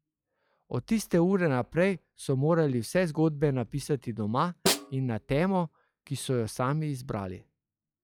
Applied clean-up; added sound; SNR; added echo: classical method log-MMSE.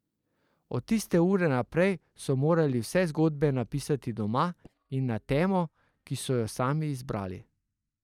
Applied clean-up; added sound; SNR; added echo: neural mask model DeepFilterNet 3.